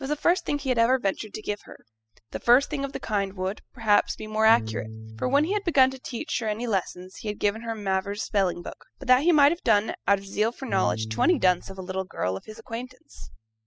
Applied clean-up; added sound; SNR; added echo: classical method spectral subtraction.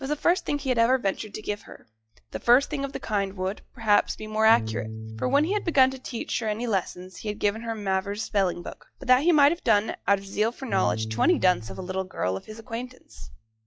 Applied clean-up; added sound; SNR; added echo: classical method log-MMSE.